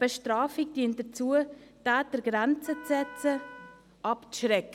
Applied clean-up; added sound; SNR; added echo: none; Wind instrument, woodwind instrument; 19 dB; none.